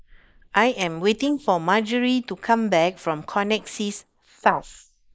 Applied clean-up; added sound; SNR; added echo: neural mask model Resemble Enhance denoiser.